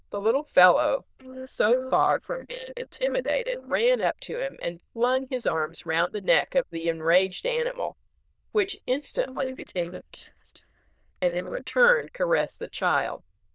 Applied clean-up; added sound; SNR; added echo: neural diffusion model UNIVERSE++.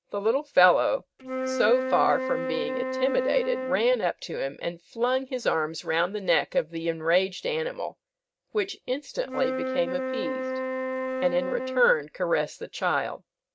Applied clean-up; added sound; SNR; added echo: neural mask model RNNoise.